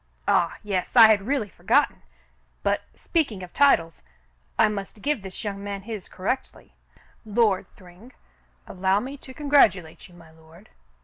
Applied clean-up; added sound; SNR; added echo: none; none; none; none.